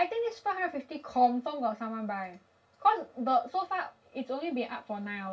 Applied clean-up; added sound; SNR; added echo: none; none; none; reverberation time 0.1 s.